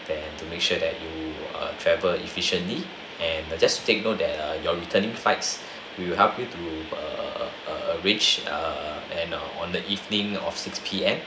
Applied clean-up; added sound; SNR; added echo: none; none; none; none.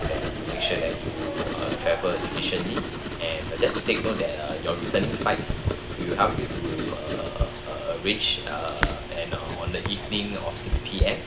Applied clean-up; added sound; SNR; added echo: none; Writing; 1 dB; none.